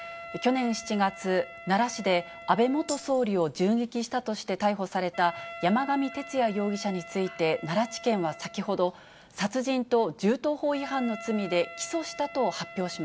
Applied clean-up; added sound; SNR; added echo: none; Wind instrument, woodwind instrument + Tambourine; 16 dB; none.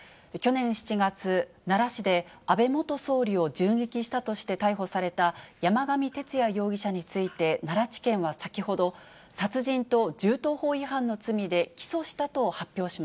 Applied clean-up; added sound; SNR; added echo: none; none; none; none.